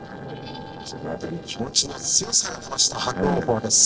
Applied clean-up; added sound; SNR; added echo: neural separator model SepFormer DNS4.